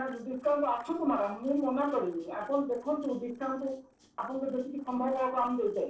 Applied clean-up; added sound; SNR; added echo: neural separator model SepFormer DNS4.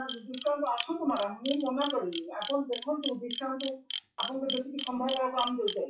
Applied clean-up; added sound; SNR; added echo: classical method WPE with log-MMSE.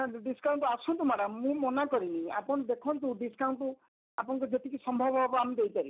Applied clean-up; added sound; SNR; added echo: none; none; none; none.